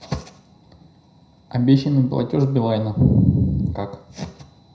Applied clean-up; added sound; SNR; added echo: none; none; none; reverberation time 0.5 s.